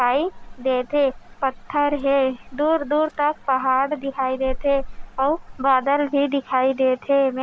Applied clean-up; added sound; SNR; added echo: none; Dog; 15 dB; none.